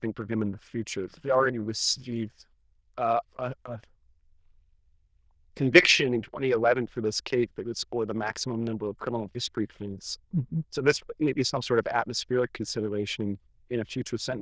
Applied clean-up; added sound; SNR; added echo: neural diffusion model UNIVERSE++.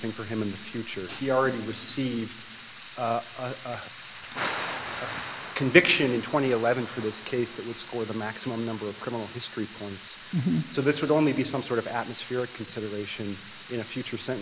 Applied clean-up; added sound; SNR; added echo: none; Thunder / Rain; 12 dB; none.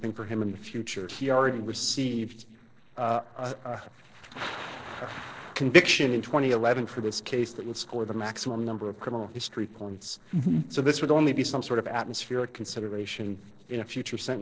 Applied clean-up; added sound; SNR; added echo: neural separator model SepFormer DNS4.